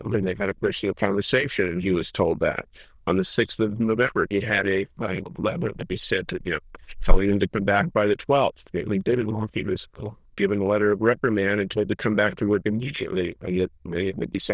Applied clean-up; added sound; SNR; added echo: neural diffusion model UNIVERSE++.